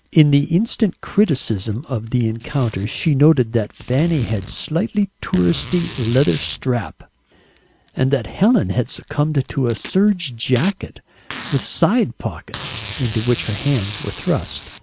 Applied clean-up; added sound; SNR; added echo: none; Packing tape, duct tape; 17 dB; none.